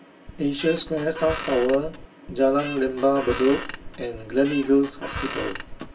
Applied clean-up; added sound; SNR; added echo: none; Squeak; 11 dB; reverberation time 0.2 s.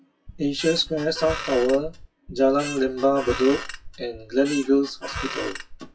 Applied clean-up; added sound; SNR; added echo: classical method WPE with log-MMSE.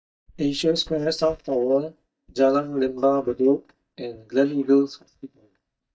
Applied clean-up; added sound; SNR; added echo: neural mask model DeepFilterNet 3.